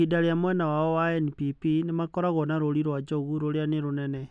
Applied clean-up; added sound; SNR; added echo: none; none; none; none.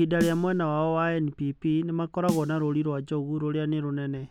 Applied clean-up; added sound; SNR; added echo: none; Snare drum; 12 dB; none.